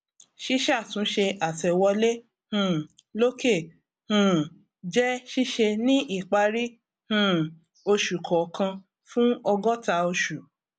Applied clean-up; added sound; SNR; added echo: none; none; none; none.